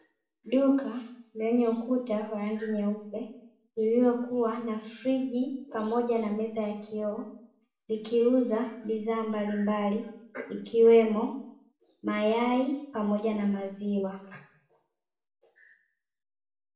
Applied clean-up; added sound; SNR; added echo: none; none; none; reverberation time 0.6 s.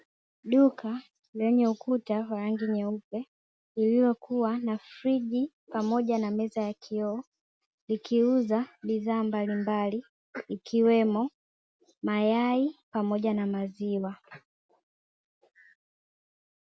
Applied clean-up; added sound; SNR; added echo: none; none; none; none.